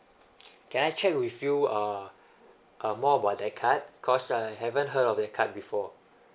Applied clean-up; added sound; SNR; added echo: none; none; none; none.